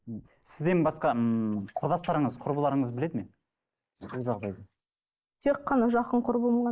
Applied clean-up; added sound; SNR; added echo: neural mask model Resemble Enhance denoiser.